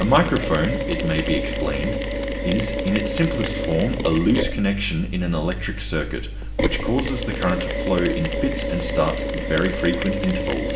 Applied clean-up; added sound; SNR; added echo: none; Mechanisms; 2 dB; reverberation time 1.1 s.